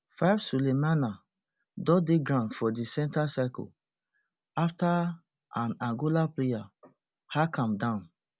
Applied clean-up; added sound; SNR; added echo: none; none; none; none.